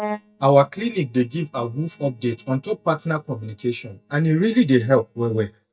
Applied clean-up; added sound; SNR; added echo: neural mask model DeepFilterNet 3.